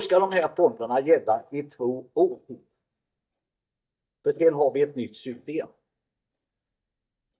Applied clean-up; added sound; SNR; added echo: neural mask model DeepFilterNet 3.